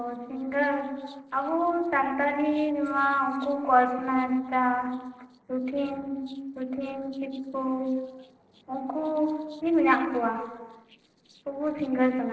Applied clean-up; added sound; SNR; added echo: neural separator model SepFormer DNS4.